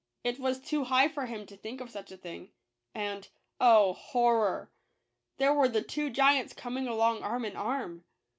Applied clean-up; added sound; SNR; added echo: none; none; none; none.